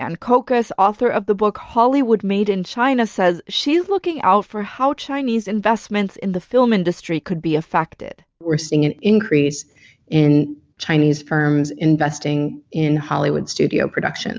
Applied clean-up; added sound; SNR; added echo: none; none; none; none.